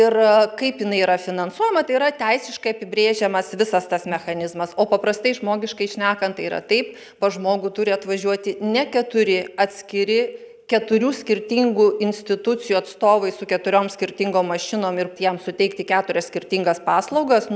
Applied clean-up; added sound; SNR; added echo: none; none; none; none.